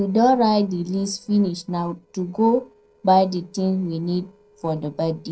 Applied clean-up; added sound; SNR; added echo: neural separator model SepFormer DNS4.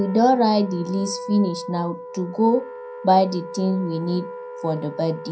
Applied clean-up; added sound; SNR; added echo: none; Wind instrument, woodwind instrument; 13 dB; reverberation time 0.2 s.